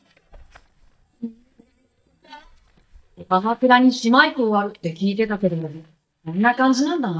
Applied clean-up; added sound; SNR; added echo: neural mask model DeepFilterNet 3.